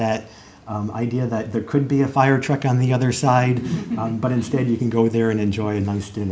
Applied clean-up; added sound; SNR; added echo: none; none; none; none.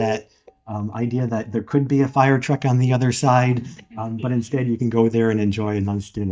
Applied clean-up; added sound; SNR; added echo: neural mask model DeepFilterNet 3.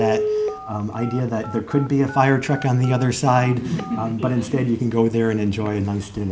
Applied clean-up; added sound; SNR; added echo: none; Telephone; 10 dB; none.